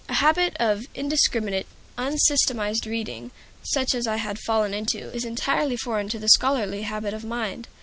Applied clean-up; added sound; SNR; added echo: none; none; none; none.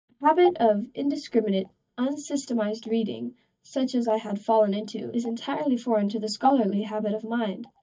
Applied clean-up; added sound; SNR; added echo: neural mask model DeepFilterNet 3.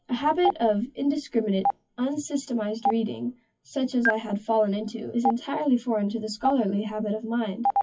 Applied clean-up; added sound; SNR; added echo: classical method WPE with log-MMSE.